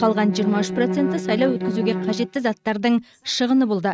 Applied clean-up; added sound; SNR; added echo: neural mask model RNNoise.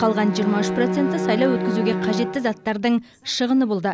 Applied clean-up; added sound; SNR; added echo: none; Bowed string instrument; 4 dB; none.